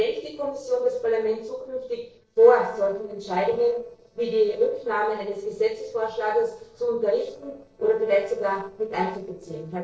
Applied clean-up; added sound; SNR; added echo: neural separator model SepFormer DNS4.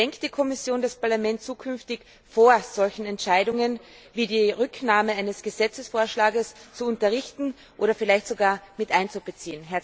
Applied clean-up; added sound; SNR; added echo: none; none; none; none.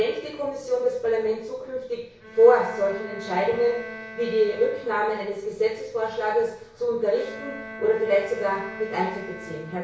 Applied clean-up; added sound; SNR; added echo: none; Bowed string instrument; 16 dB; reverberation time 0.6 s.